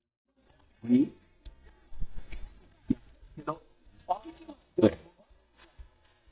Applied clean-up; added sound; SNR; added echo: neural mask model DeepFilterNet 3.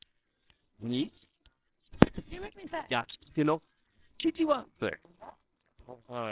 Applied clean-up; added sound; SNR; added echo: neural separator model SepFormer WHAMR!.